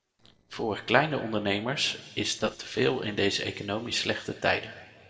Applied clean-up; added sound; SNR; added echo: neural separator model SepFormer DNS4.